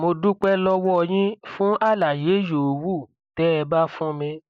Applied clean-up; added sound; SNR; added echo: neural mask model Resemble Enhance denoiser.